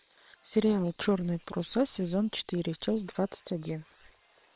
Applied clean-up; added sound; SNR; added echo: neural separator model SepFormer WHAM!.